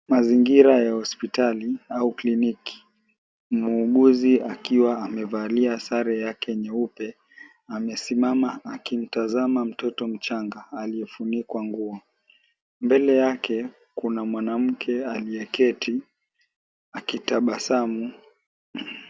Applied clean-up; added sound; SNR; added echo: none; none; none; none.